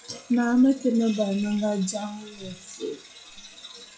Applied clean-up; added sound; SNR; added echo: classical method log-MMSE.